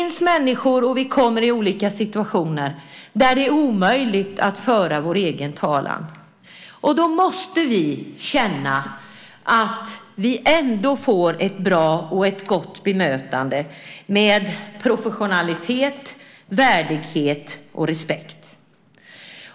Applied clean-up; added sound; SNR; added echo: none; none; none; none.